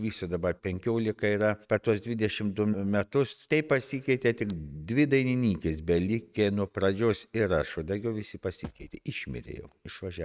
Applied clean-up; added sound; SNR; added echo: neural mask model RNNoise.